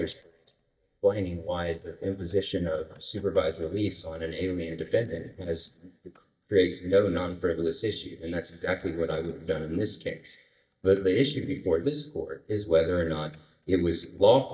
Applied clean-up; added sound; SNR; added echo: neural mask model DeepFilterNet 3.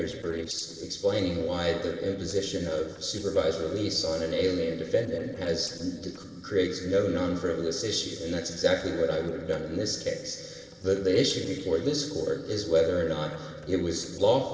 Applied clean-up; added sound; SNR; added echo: neural separator model SepFormer DNS4.